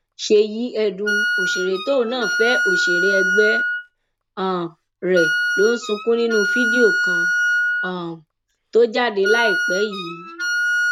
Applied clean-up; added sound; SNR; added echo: none; Wind instrument, woodwind instrument; 0 dB; none.